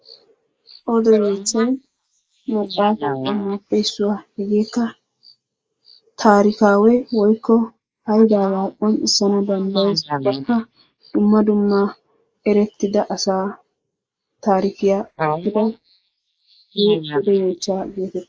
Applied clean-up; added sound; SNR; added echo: neural mask model Resemble Enhance denoiser.